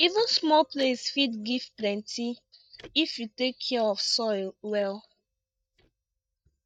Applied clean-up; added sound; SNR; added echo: neural mask model DeepFilterNet 3.